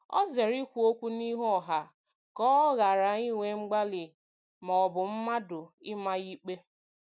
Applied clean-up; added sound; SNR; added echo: none; none; none; none.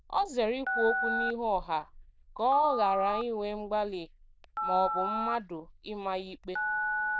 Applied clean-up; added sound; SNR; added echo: neural diffusion model UNIVERSE++.